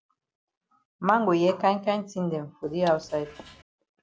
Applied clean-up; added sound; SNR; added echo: none; Drip / Water; 17 dB; none.